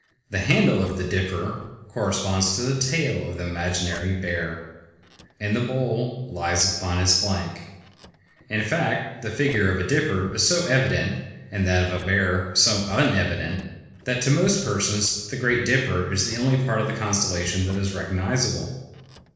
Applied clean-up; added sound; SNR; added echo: neural separator model SepFormer DNS4.